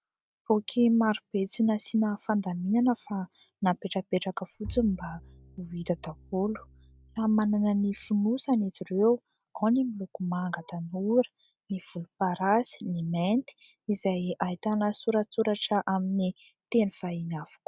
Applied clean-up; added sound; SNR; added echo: none; Bowed string instrument; 19 dB; none.